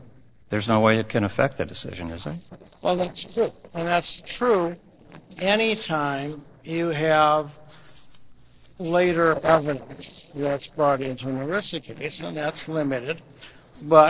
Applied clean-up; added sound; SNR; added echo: neural separator model SepFormer DNS4.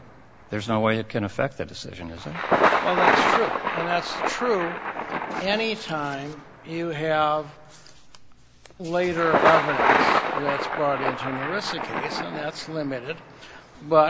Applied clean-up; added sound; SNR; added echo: none; Thunder; 0 dB; none.